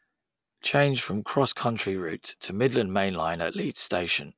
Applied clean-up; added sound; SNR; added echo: none; none; none; none.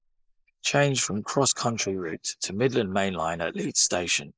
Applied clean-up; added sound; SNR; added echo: neural mask model Resemble Enhance denoiser.